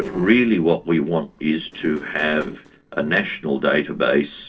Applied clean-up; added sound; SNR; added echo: neural separator model SepFormer DNS4.